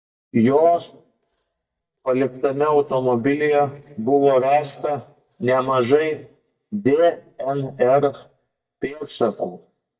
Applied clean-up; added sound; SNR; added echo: neural mask model DeepFilterNet 3.